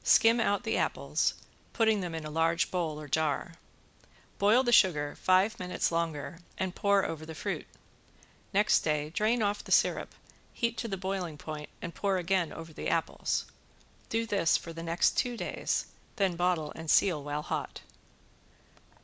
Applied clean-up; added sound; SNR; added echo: none; none; none; none.